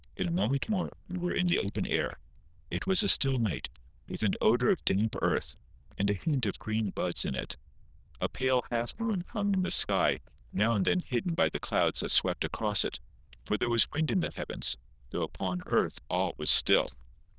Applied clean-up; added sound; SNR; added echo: neural diffusion model UNIVERSE++.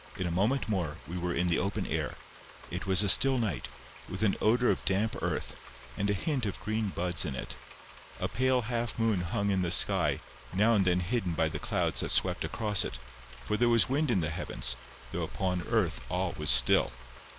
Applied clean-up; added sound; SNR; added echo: none; Frying (food); 20 dB; none.